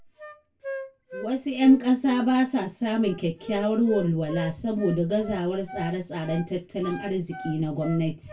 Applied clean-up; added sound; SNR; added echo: none; Wind instrument, woodwind instrument; 15 dB; reverberation time 0.1 s.